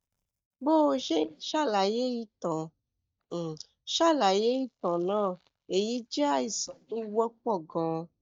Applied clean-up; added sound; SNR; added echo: neural mask model DeepFilterNet 3.